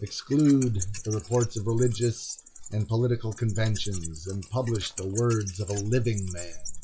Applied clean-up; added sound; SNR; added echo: classical method log-MMSE.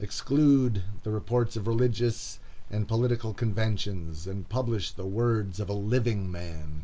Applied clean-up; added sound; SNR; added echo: none; none; none; none.